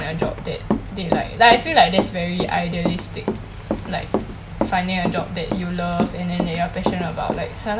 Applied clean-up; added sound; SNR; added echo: none; Run; 5 dB; none.